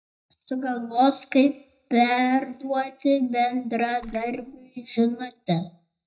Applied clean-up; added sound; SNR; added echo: neural mask model DeepFilterNet 3.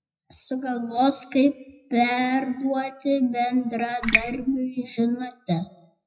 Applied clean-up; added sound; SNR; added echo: classical method WPE with log-MMSE.